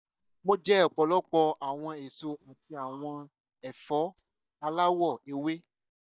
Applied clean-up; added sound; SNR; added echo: neural mask model DeepFilterNet 3.